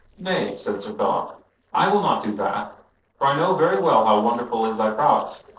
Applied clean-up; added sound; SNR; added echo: neural separator model SepFormer DNS4.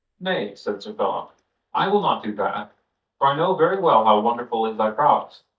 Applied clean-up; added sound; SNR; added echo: neural mask model DeepFilterNet 3.